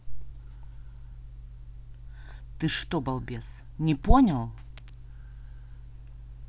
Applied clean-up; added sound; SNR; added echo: none; none; none; none.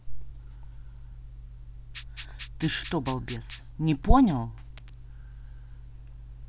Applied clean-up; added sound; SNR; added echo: none; Rattle (instrument); 17 dB; none.